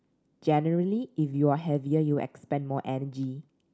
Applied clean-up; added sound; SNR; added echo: none; none; none; none.